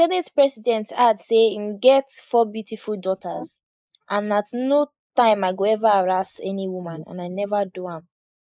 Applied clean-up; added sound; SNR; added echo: neural mask model Resemble Enhance denoiser.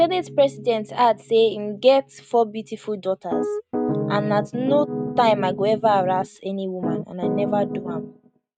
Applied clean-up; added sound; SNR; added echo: neural mask model RNNoise.